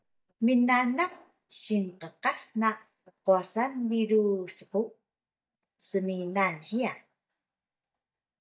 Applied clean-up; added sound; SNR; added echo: neural mask model DeepFilterNet 3.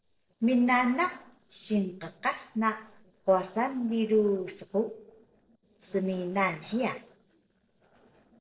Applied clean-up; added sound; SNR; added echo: neural separator model SepFormer DNS4.